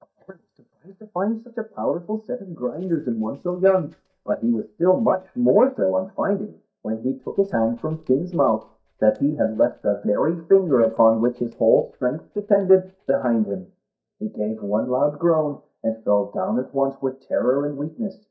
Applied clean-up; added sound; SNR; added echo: neural mask model DeepFilterNet 3.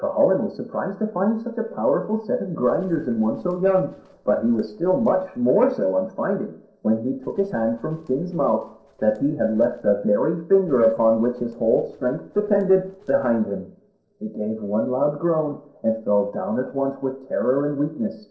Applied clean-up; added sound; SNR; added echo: neural separator model SepFormer DNS4.